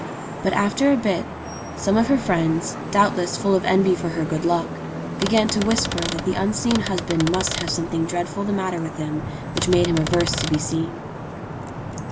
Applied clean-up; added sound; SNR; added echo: none; Traffic noise, roadway noise / Vehicle horn, car horn, honking + Typewriter; 7 dB; none.